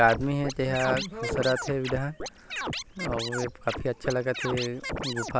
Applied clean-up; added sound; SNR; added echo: none; Scratching (performance technique); 7 dB; none.